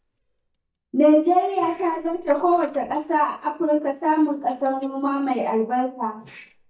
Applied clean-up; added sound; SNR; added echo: neural mask model DeepFilterNet 3.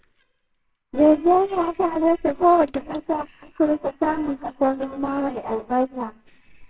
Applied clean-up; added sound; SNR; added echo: neural separator model SepFormer WHAMR!.